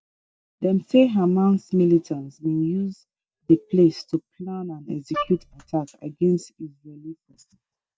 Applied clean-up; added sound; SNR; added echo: neural mask model DeepFilterNet 3.